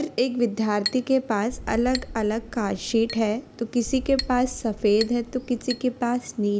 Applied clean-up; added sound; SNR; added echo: none; Boom + Chink, clink; 14 dB; none.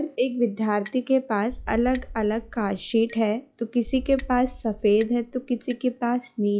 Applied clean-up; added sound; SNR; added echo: classical method log-MMSE.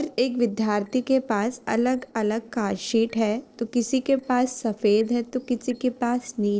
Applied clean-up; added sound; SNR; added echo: neural separator model SepFormer DNS4.